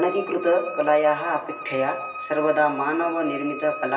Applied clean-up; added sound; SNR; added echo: none; Wind instrument, woodwind instrument; 12 dB; reverberation time 0.9 s.